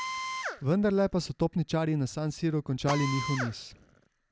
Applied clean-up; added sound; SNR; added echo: none; Drill; 10 dB; none.